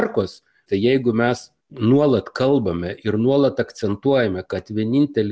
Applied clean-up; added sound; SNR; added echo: none; none; none; none.